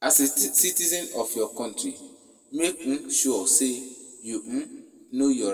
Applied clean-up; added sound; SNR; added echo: none; none; none; reverberation time 1.1 s.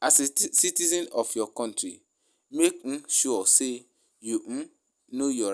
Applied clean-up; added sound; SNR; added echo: none; none; none; none.